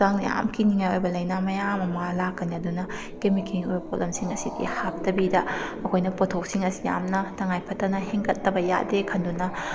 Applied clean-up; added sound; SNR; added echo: none; Growling; 12 dB; none.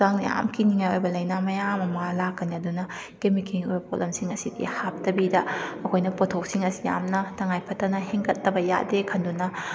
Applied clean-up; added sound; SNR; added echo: none; none; none; none.